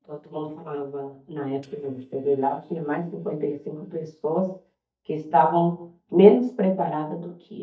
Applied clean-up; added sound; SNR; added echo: neural mask model DeepFilterNet 3.